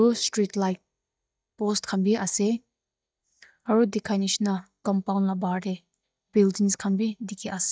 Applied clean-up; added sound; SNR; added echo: neural mask model DeepFilterNet 3.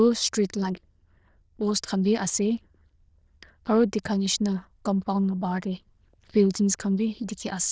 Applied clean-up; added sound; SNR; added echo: neural diffusion model UNIVERSE++.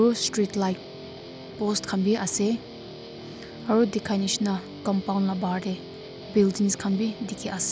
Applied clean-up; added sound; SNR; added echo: none; Guitar; 14 dB; none.